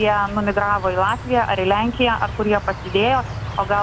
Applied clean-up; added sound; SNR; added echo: none; Insect; 10 dB; none.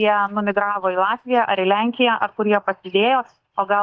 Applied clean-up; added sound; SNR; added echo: neural mask model DeepFilterNet 3.